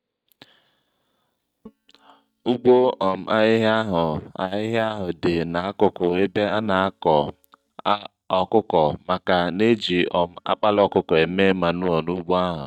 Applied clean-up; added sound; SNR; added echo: neural mask model DeepFilterNet 3.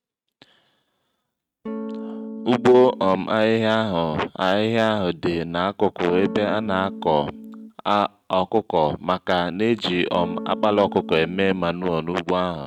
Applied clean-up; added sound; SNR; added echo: neural mask model RNNoise.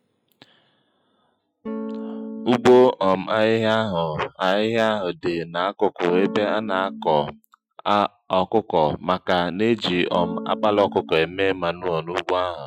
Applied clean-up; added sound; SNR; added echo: classical method Wiener filter.